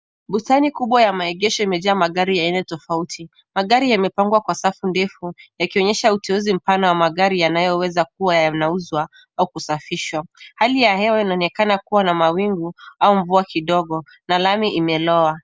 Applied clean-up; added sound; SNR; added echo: none; none; none; none.